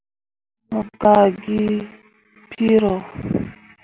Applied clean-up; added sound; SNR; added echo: none; none; none; none.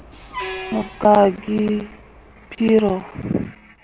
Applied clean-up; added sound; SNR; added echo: none; Truck; 16 dB; none.